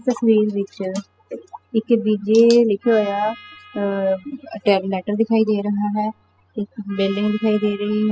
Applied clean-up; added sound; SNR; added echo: classical method spectral subtraction.